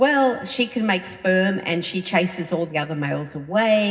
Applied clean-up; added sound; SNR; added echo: none; none; none; reverberation time 0.4 s.